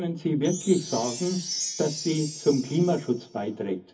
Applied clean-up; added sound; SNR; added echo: none; Chime; 10 dB; reverberation time 0.3 s.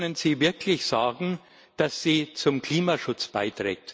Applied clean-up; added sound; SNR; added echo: none; none; none; none.